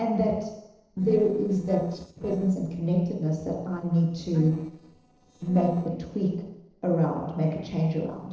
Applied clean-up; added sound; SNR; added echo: neural separator model SepFormer DNS4.